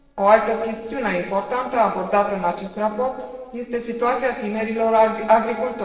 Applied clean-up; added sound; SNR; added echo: neural separator model SepFormer DNS4.